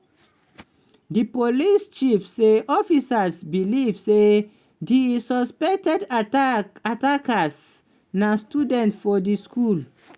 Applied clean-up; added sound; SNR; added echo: none; none; none; none.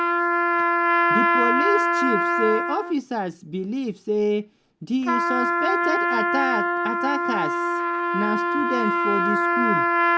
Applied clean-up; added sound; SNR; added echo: none; Trumpet; -5 dB; none.